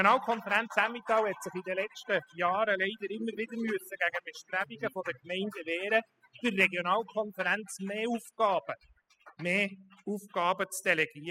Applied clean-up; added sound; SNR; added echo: classical method spectral subtraction.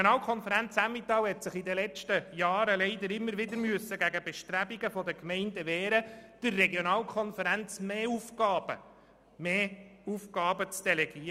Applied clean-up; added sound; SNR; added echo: none; none; none; none.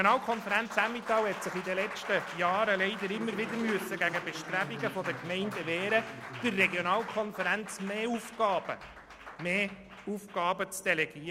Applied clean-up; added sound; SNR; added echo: none; Applause; 11 dB; none.